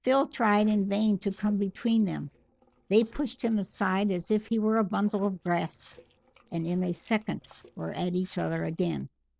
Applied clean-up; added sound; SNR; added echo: neural separator model SepFormer DNS4.